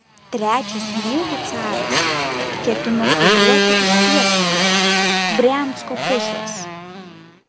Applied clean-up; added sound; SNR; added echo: none; Motorcycle; -5 dB; none.